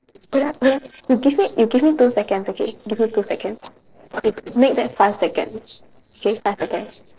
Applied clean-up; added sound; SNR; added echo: neural separator model SepFormer DNS4.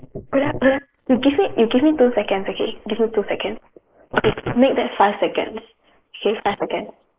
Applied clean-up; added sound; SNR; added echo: neural mask model Resemble Enhance denoiser.